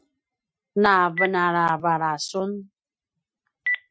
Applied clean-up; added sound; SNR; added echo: classical method Wiener filter.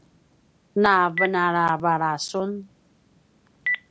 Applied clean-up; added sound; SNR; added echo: none; Telephone; 10 dB; none.